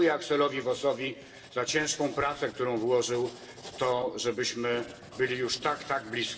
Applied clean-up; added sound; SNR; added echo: none; Writing; 19 dB; reverberation time 0.9 s.